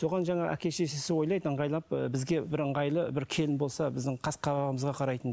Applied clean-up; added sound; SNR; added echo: none; none; none; none.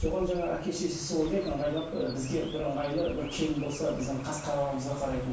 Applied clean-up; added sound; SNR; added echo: none; Chirp, tweet; 11 dB; reverberation time 0.7 s.